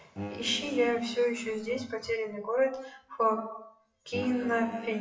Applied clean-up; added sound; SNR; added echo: classical method WPE with log-MMSE.